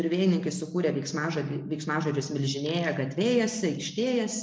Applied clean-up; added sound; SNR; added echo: neural mask model Resemble Enhance denoiser.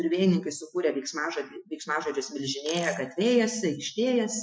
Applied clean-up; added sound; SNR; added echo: classical method Wiener filter.